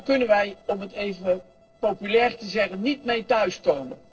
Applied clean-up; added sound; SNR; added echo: neural separator model SepFormer DNS4.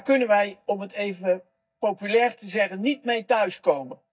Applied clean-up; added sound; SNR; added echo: neural mask model DeepFilterNet 3.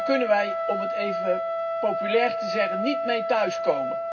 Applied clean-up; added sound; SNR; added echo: none; Trumpet; 1 dB; reverberation time 0.4 s.